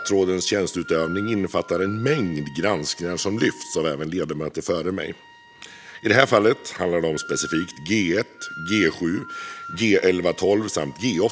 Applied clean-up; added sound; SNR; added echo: none; Wind instrument, woodwind instrument; 17 dB; none.